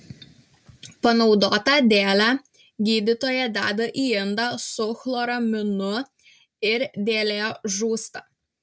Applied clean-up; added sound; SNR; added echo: none; none; none; none.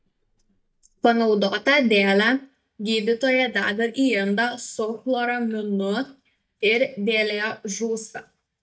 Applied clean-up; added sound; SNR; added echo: neural mask model DeepFilterNet 3.